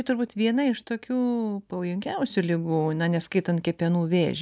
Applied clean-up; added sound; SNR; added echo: none; none; none; none.